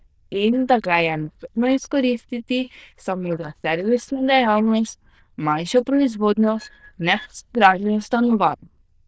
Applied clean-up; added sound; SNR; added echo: neural diffusion model UNIVERSE++.